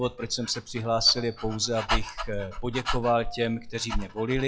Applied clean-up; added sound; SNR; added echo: classical method log-MMSE.